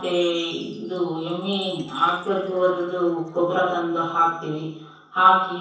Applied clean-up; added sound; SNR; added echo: neural separator model SepFormer DNS4.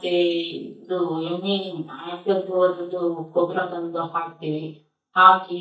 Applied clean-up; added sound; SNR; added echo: neural mask model DeepFilterNet 3.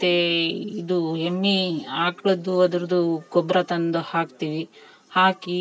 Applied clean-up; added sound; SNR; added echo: none; none; none; none.